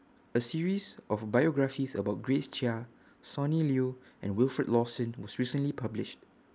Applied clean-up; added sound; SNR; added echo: none; none; none; none.